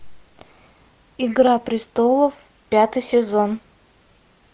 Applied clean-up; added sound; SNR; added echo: none; none; none; none.